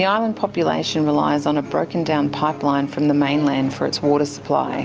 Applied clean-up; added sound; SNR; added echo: none; none; none; none.